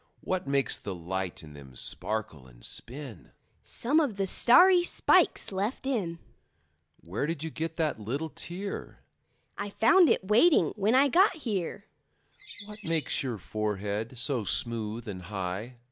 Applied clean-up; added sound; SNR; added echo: none; Bird; 13 dB; none.